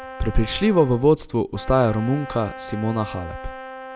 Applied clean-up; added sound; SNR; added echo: none; Brass instrument; 15 dB; none.